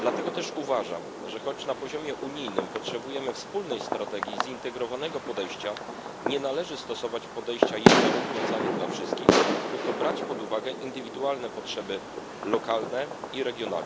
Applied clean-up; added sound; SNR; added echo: none; Fireworks; -3 dB; none.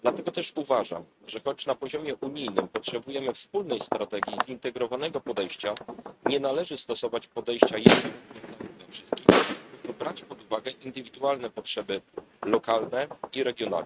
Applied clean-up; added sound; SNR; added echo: neural mask model RNNoise.